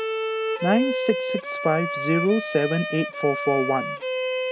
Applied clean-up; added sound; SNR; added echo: none; Bowed string instrument; 3 dB; none.